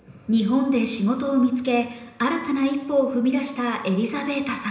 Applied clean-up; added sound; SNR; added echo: none; none; none; reverberation time 0.9 s.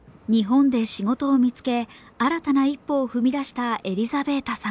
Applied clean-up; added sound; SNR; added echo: none; none; none; none.